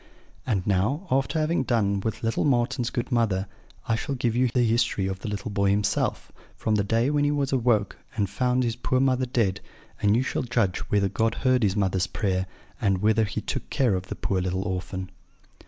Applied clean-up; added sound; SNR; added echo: none; none; none; none.